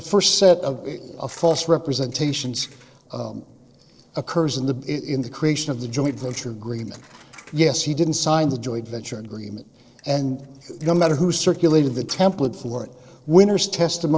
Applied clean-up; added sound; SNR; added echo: neural separator model SepFormer DNS4.